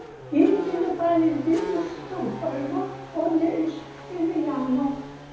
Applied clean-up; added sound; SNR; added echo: none; Race car, auto racing / Accelerating, revving, vroom; 13 dB; reverberation time 2.0 s.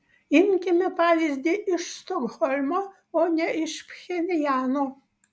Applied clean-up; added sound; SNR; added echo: none; none; none; none.